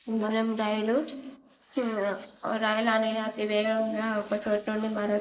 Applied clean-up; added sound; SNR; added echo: neural mask model Resemble Enhance denoiser.